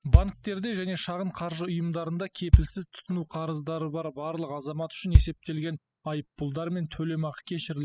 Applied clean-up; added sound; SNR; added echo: classical method spectral subtraction.